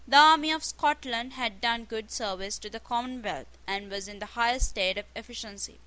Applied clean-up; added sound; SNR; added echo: none; none; none; none.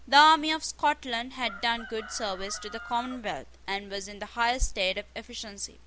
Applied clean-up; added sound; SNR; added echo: none; Chicken, rooster; 17 dB; none.